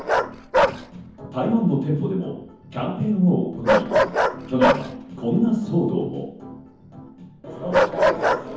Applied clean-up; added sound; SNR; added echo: none; Bark; 0 dB; reverberation time 0.7 s.